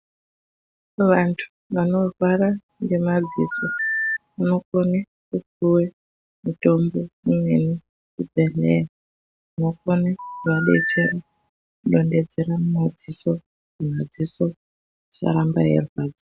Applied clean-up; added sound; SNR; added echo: none; Telephone; 6 dB; none.